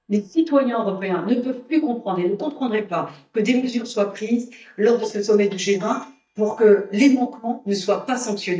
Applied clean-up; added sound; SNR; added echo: neural mask model DeepFilterNet 3.